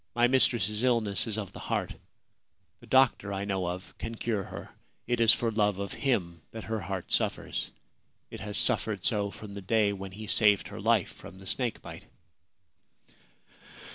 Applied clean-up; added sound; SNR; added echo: none; none; none; none.